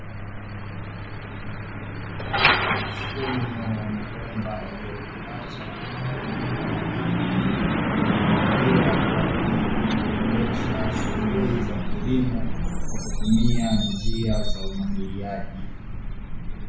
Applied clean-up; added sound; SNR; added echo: none; Truck; -5 dB; reverberation time 0.6 s.